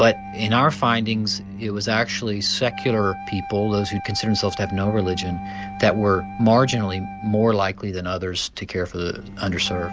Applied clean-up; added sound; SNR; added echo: none; Bowed string instrument + Wind instrument, woodwind instrument; 13 dB; none.